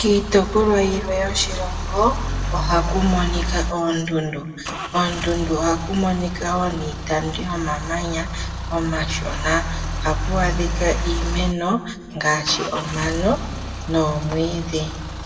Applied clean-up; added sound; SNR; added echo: none; Idling / Engine starting / Accelerating, revving, vroom / Car; 4 dB; reverberation time 1.5 s.